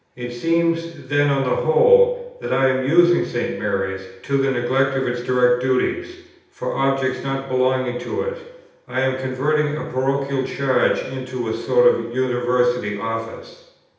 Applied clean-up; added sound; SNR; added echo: none; none; none; reverberation time 0.8 s.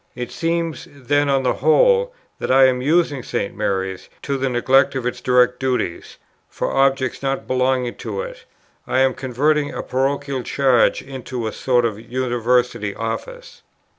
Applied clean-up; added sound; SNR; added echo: none; none; none; none.